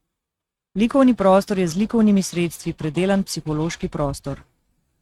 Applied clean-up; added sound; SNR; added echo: neural mask model RNNoise.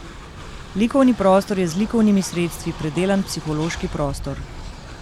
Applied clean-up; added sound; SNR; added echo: none; Train; 13 dB; none.